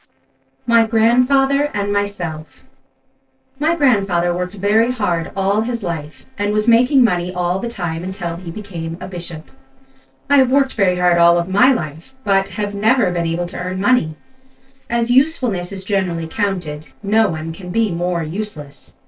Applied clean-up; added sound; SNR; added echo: neural separator model SepFormer DNS4.